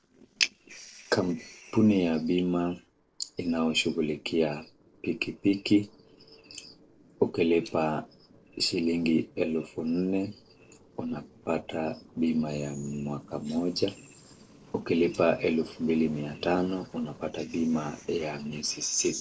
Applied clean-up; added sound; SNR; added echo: neural separator model SepFormer DNS4.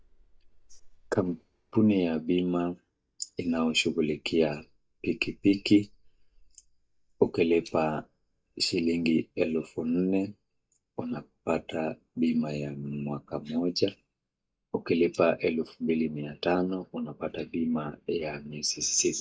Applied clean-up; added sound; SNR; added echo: neural mask model DeepFilterNet 3.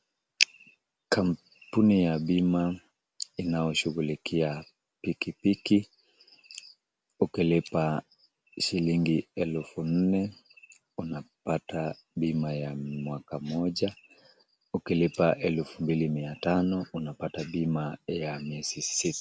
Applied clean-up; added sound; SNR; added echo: none; none; none; none.